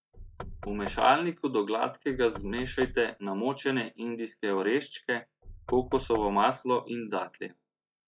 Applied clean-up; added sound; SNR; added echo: classical method log-MMSE.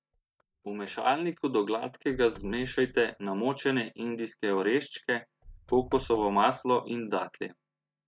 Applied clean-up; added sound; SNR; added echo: neural mask model DeepFilterNet 3.